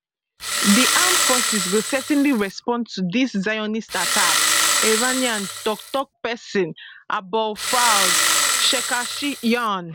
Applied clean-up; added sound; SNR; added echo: none; Engine starting; -2 dB; none.